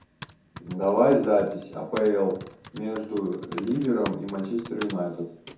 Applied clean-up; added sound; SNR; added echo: none; Typing; 16 dB; reverberation time 0.6 s.